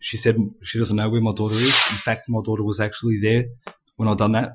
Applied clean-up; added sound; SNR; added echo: classical method Wiener filter.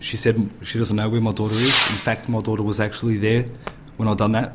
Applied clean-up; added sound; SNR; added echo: none; Whoosh, swoosh, swish / Fireworks; 9 dB; none.